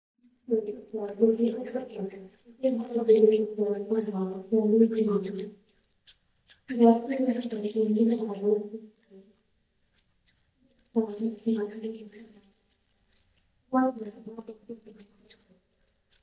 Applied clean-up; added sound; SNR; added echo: neural mask model DeepFilterNet 3.